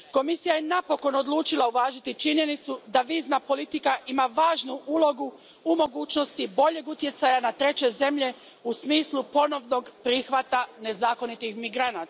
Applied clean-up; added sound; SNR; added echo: none; none; none; none.